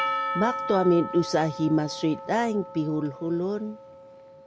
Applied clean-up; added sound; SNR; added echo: none; Percussion; 8 dB; none.